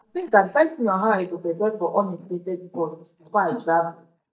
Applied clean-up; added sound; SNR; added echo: neural mask model DeepFilterNet 3.